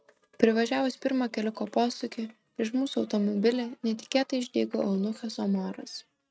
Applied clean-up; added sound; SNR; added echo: neural mask model RNNoise.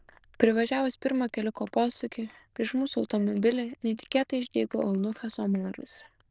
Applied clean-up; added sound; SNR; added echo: neural diffusion model UNIVERSE++.